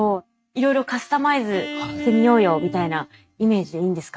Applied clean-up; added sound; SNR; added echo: neural mask model RNNoise.